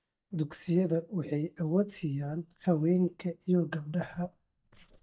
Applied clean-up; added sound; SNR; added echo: neural mask model DeepFilterNet 3.